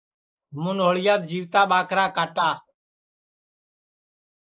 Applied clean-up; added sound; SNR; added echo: neural mask model Resemble Enhance denoiser.